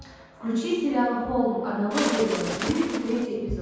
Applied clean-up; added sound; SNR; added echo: none; Bird; 6 dB; reverberation time 1.2 s.